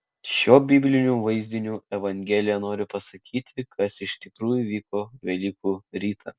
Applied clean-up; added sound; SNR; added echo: none; none; none; none.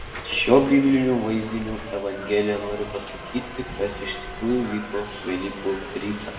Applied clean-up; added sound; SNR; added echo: none; Subway, metro, underground; 11 dB; reverberation time 0.8 s.